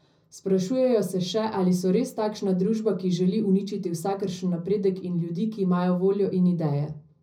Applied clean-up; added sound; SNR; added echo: none; none; none; reverberation time 0.4 s.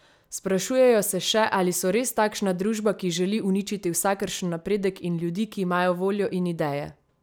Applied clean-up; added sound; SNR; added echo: none; none; none; none.